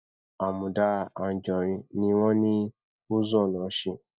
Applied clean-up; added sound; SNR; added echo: neural mask model DeepFilterNet 3.